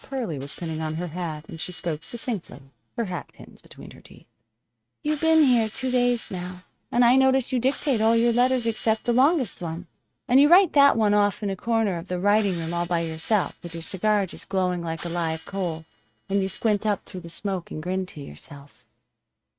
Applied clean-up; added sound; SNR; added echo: neural mask model RNNoise.